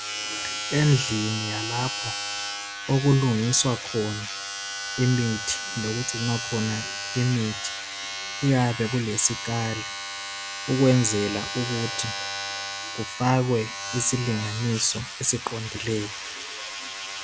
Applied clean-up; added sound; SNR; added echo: none; Domestic sounds, home sounds; 7 dB; none.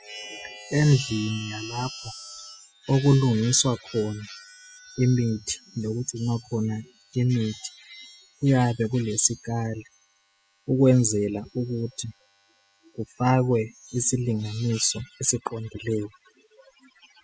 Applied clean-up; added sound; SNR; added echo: classical method spectral subtraction.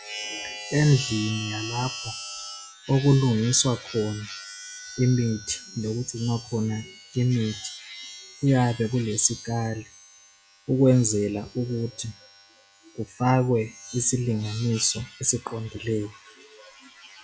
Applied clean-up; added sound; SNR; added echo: classical method log-MMSE.